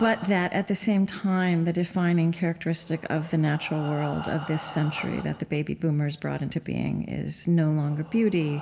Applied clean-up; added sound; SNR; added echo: none; Breathing; 19 dB; reverberation time 2.1 s.